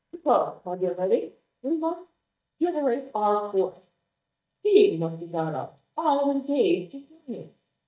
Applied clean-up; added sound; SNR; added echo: neural mask model DeepFilterNet 3.